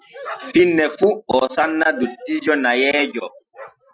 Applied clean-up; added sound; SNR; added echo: classical method Wiener filter.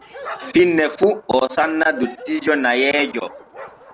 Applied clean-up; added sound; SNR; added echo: none; Bark; 18 dB; none.